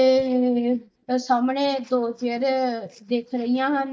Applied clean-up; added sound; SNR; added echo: neural mask model DeepFilterNet 3.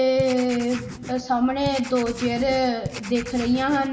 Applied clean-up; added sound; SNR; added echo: none; Writing; 13 dB; reverberation time 0.7 s.